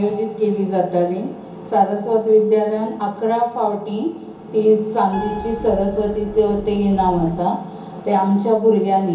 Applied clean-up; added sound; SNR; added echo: none; Keyboard (musical); 13 dB; reverberation time 0.7 s.